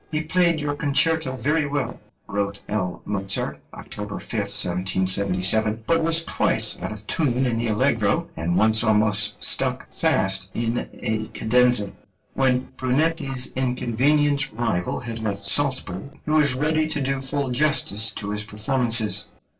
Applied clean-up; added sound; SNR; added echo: neural separator model SepFormer DNS4.